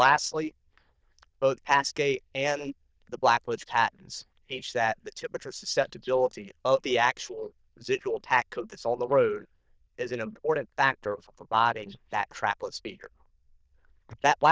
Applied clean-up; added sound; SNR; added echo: neural diffusion model UNIVERSE++.